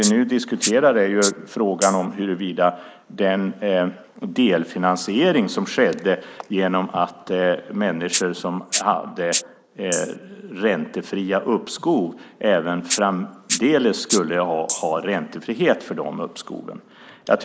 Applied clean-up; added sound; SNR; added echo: neural mask model Resemble Enhance denoiser.